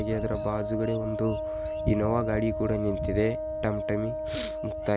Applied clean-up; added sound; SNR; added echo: none; Wind instrument, woodwind instrument; 4 dB; none.